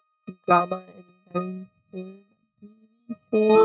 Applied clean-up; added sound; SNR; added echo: neural mask model RNNoise.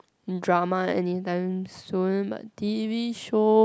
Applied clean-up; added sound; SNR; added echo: none; none; none; none.